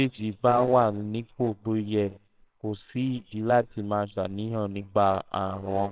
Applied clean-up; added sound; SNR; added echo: neural separator model SepFormer WHAMR!.